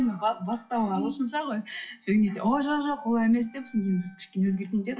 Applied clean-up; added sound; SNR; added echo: classical method WPE with log-MMSE.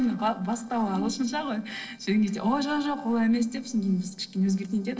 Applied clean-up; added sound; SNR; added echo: neural separator model SepFormer DNS4.